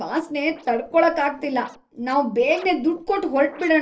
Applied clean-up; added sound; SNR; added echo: neural separator model SepFormer DNS4.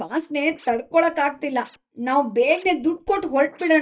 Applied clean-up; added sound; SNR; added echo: neural mask model DeepFilterNet 3.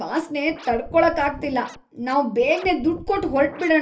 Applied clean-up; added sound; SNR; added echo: none; Scratching (performance technique); 17 dB; reverberation time 0.3 s.